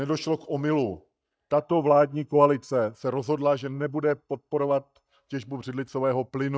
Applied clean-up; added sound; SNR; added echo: neural mask model DeepFilterNet 3.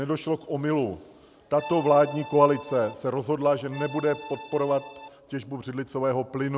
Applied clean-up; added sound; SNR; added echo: none; Accordion; 13 dB; none.